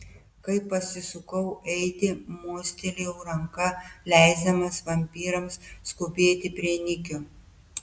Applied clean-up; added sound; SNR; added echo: none; none; none; none.